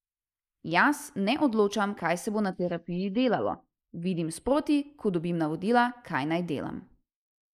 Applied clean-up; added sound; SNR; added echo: neural mask model Resemble Enhance denoiser.